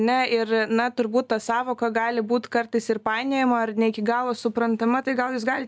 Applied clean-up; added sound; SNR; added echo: none; none; none; none.